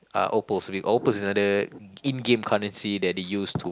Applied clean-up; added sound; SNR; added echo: none; none; none; none.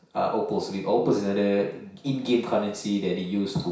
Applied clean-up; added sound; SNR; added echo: none; none; none; reverberation time 0.6 s.